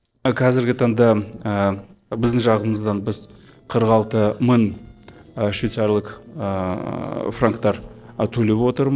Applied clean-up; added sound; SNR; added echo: neural separator model SepFormer DNS4.